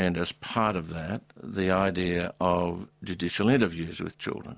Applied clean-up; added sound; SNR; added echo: none; none; none; none.